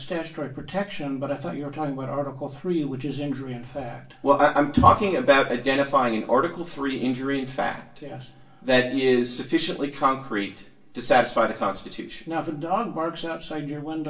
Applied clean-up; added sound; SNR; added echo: none; none; none; reverberation time 0.3 s.